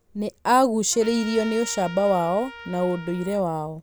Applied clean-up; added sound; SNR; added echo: none; Trumpet; 17 dB; none.